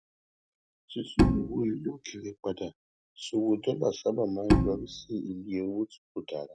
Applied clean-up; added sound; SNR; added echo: none; Bowed string instrument; -4 dB; none.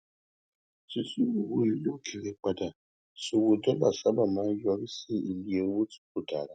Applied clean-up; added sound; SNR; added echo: none; none; none; none.